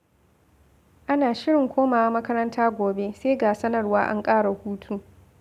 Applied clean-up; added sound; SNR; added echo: none; none; none; none.